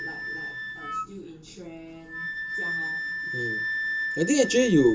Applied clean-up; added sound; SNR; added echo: none; Wind instrument, woodwind instrument; 5 dB; reverberation time 0.2 s.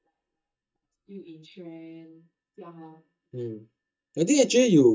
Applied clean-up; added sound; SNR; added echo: neural mask model DeepFilterNet 3.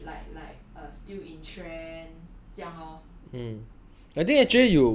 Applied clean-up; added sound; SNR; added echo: none; none; none; none.